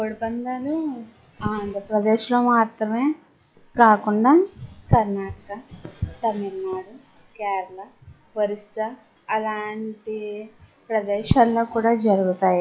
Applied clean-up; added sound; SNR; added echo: classical method log-MMSE.